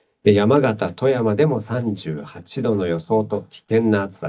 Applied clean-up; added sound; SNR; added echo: neural mask model DeepFilterNet 3.